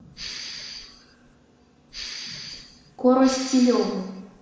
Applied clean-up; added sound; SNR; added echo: none; Respiratory sounds; 13 dB; reverberation time 1.1 s.